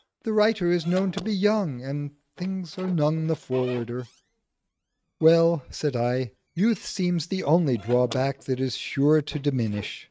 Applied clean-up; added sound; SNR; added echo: neural mask model RNNoise.